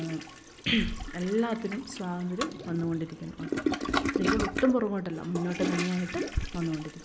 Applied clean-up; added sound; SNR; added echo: none; Toilet flush; 4 dB; none.